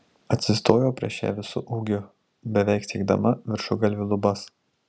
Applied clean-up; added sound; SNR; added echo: none; none; none; none.